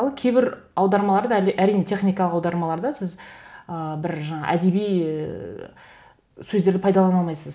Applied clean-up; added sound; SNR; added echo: none; none; none; none.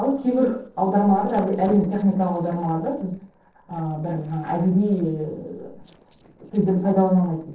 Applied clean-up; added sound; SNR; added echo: neural separator model SepFormer DNS4.